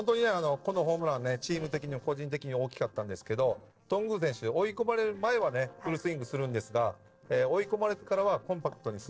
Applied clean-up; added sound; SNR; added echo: neural separator model SepFormer DNS4.